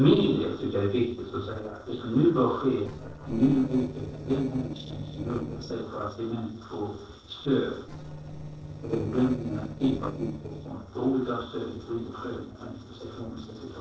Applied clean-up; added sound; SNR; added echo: neural separator model SepFormer DNS4.